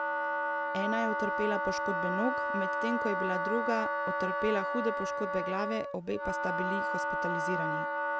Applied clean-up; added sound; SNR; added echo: none; Wind instrument, woodwind instrument; -3 dB; none.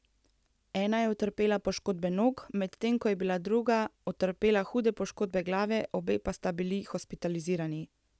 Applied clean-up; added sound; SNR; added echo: none; none; none; none.